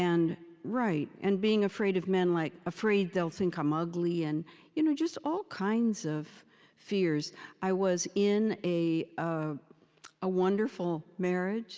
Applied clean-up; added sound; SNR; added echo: none; none; none; none.